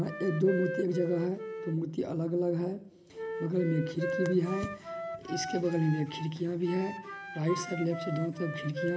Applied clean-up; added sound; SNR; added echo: none; Wind instrument, woodwind instrument; 8 dB; reverberation time 2.3 s.